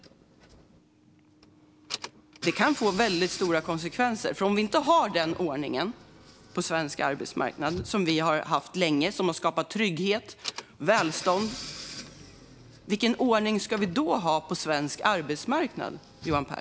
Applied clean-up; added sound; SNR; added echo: none; Engine / Car; 16 dB; none.